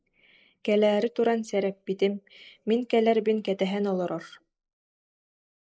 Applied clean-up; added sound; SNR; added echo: neural mask model Resemble Enhance denoiser.